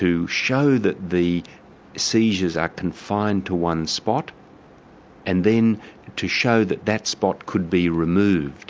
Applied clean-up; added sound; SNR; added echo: none; none; none; none.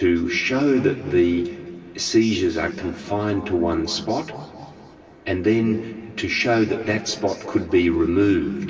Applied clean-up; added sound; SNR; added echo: none; none; none; reverberation time 2.4 s.